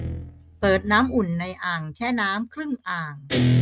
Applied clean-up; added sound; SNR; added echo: neural mask model RNNoise.